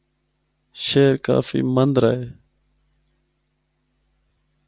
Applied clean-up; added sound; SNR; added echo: none; none; none; none.